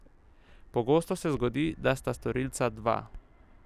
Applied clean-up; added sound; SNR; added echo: none; Fixed-wing aircraft, airplane; 17 dB; none.